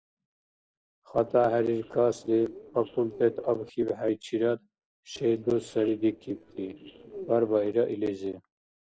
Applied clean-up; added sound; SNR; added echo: neural separator model SepFormer DNS4.